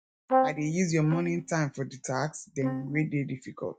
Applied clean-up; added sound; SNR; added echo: neural mask model DeepFilterNet 3.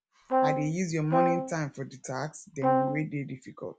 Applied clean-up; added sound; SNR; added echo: none; Brass instrument; -4 dB; none.